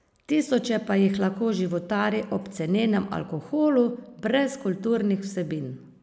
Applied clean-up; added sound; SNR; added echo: none; none; none; none.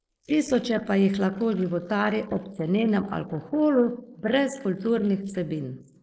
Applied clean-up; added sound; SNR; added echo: neural mask model Resemble Enhance denoiser.